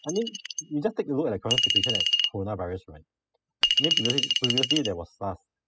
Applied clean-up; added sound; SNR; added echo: classical method spectral subtraction.